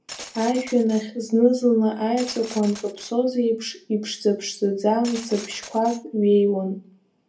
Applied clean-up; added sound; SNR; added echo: none; Glass; 19 dB; reverberation time 0.3 s.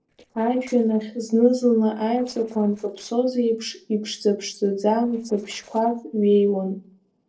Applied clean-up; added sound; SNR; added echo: neural separator model SepFormer DNS4.